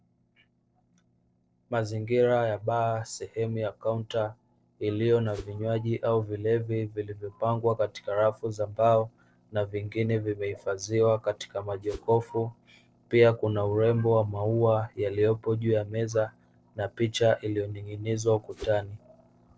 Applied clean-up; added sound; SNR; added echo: neural separator model SepFormer DNS4.